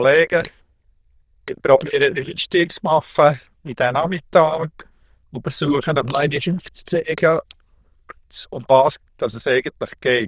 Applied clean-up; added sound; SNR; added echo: neural diffusion model UNIVERSE++.